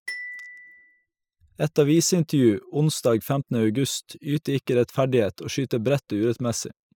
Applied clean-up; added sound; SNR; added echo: classical method spectral subtraction.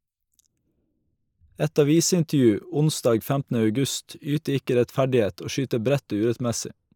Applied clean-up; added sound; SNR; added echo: neural mask model Resemble Enhance denoiser.